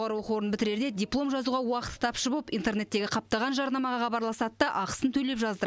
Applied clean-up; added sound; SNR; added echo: none; none; none; none.